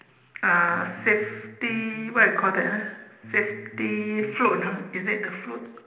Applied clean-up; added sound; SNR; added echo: none; Bass guitar; 19 dB; reverberation time 0.9 s.